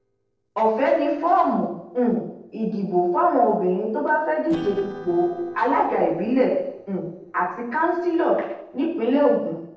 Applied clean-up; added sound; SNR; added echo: neural separator model SepFormer DNS4.